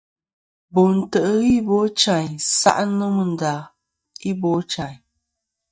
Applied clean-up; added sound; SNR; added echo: neural mask model DeepFilterNet 3.